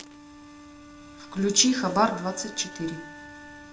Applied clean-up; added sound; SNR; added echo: none; Wind instrument, woodwind instrument; 17 dB; reverberation time 0.5 s.